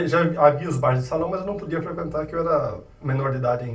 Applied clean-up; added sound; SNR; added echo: none; none; none; reverberation time 0.2 s.